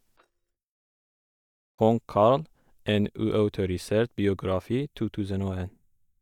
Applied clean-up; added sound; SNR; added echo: neural mask model DeepFilterNet 3.